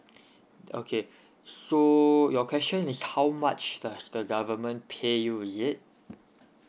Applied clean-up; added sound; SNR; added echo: none; none; none; none.